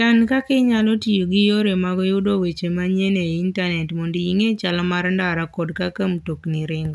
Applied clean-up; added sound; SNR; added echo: none; none; none; none.